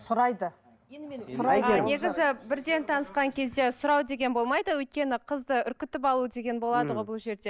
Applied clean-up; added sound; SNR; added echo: none; none; none; none.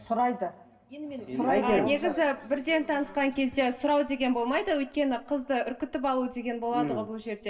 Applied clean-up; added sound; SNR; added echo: none; none; none; reverberation time 0.8 s.